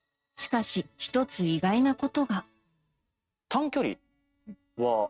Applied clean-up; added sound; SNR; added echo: neural mask model RNNoise.